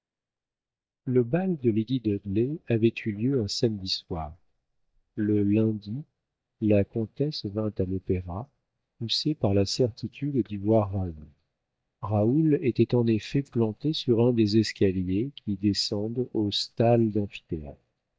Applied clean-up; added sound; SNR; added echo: neural mask model DeepFilterNet 3.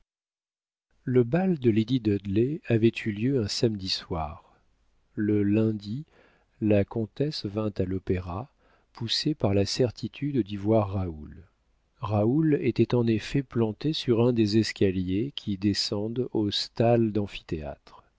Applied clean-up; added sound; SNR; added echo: none; none; none; none.